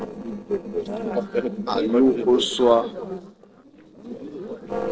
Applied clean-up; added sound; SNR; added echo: neural separator model SepFormer DNS4.